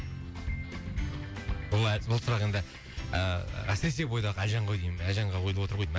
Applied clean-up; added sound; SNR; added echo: none; none; none; none.